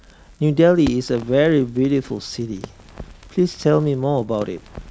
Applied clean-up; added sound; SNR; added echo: none; Crackle; 18 dB; none.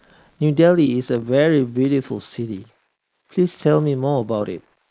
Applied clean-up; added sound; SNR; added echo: neural mask model Resemble Enhance denoiser.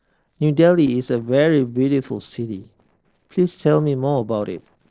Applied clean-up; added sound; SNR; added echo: neural separator model SepFormer DNS4.